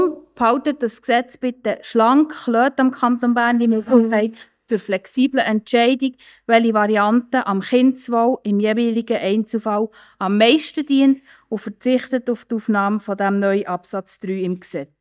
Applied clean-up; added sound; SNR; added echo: neural mask model DeepFilterNet 3.